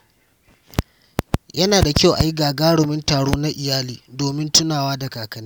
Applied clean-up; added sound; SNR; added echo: none; none; none; none.